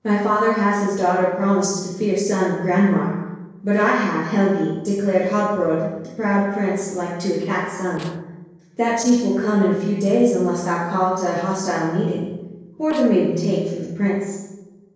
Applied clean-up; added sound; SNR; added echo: neural separator model SepFormer DNS4.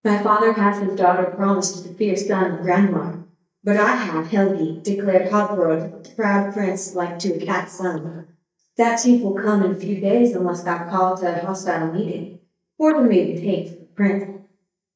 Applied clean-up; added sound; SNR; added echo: neural mask model DeepFilterNet 3.